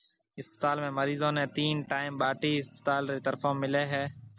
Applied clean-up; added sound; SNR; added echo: none; none; none; none.